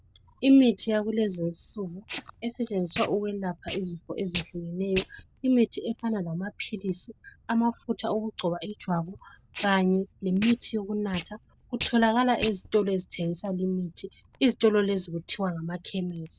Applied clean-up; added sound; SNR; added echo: none; Packing tape, duct tape; 16 dB; none.